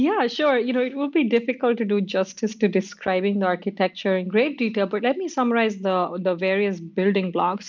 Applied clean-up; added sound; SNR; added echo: none; none; none; none.